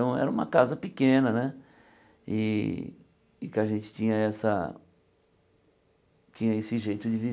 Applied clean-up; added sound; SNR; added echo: none; none; none; none.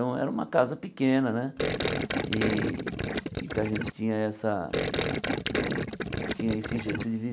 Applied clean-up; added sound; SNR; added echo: none; Gurgling; 0 dB; none.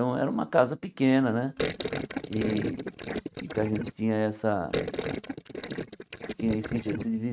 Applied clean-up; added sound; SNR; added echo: neural mask model RNNoise.